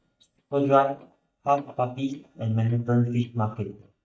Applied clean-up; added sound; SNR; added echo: neural mask model DeepFilterNet 3.